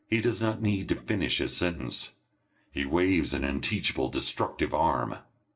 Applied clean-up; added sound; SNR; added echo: neural separator model SepFormer DNS4.